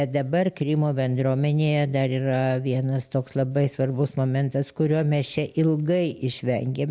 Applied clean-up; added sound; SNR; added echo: none; none; none; none.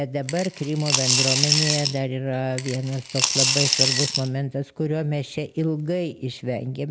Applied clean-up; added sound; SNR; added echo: none; Coin (dropping) / Glass; -2 dB; none.